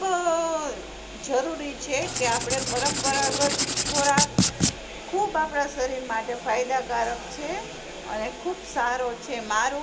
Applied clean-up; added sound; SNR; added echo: none; Writing; -1 dB; reverberation time 0.2 s.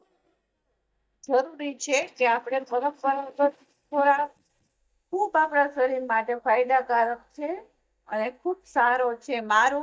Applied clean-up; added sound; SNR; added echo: neural mask model DeepFilterNet 3.